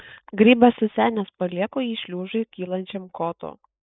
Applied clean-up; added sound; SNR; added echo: neural mask model Resemble Enhance denoiser.